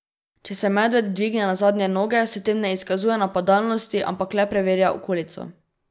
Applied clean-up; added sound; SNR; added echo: none; none; none; none.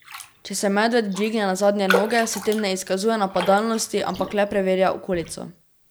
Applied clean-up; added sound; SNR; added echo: none; Raindrop; 10 dB; none.